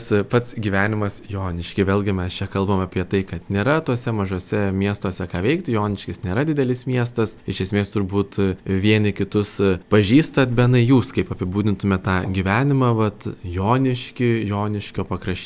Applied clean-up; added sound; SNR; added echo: none; none; none; none.